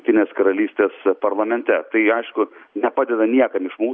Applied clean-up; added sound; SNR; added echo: none; none; none; none.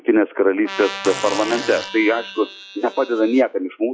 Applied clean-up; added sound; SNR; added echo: classical method log-MMSE.